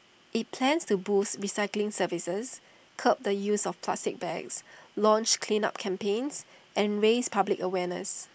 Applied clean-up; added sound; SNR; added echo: none; none; none; none.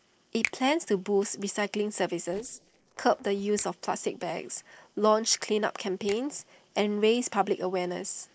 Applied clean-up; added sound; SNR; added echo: neural separator model SepFormer DNS4.